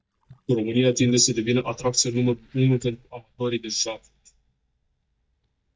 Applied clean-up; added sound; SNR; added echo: neural mask model DeepFilterNet 3.